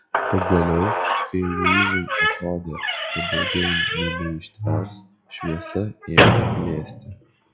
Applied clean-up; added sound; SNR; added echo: classical method log-MMSE.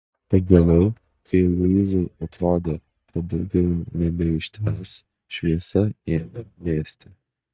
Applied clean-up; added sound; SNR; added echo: neural mask model DeepFilterNet 3.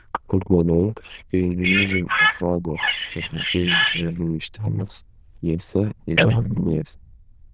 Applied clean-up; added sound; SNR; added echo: neural diffusion model UNIVERSE++.